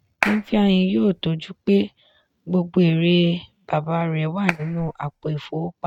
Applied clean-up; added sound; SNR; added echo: neural mask model RNNoise.